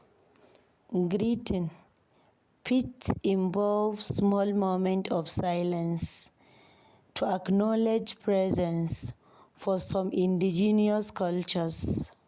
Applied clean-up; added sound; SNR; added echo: none; none; none; none.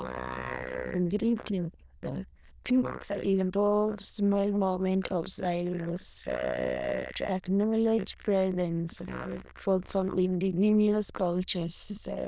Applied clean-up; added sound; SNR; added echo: neural diffusion model UNIVERSE++.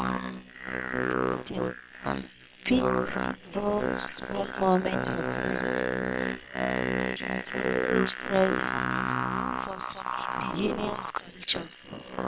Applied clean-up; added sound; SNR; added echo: neural separator model SepFormer WHAM!.